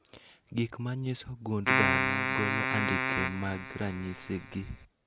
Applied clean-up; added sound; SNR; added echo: none; Keyboard (musical); -4 dB; none.